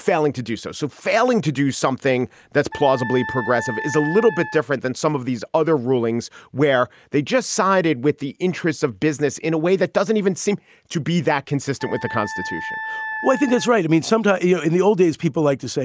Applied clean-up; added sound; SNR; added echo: none; Wind instrument, woodwind instrument; 10 dB; none.